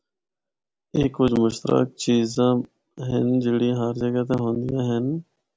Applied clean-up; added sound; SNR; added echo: none; none; none; none.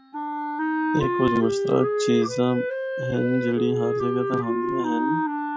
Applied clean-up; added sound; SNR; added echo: classical method log-MMSE.